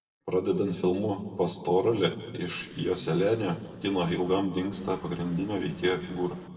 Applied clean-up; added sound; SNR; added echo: neural separator model SepFormer DNS4.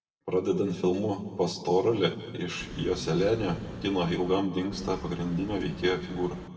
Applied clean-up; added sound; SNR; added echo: none; Wind; 15 dB; reverberation time 1.5 s.